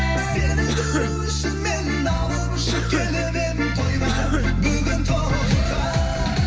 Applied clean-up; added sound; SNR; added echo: none; Cough; 10 dB; reverberation time 2.5 s.